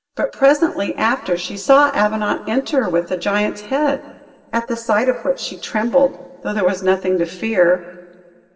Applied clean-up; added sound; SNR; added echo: none; none; none; reverberation time 1.7 s.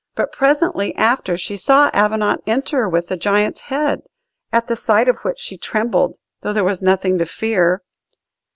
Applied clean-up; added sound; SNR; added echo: none; none; none; none.